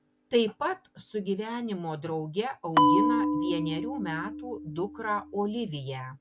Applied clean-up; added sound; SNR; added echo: none; Bell; -4 dB; none.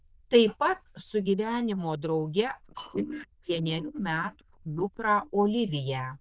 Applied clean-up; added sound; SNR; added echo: neural diffusion model UNIVERSE++.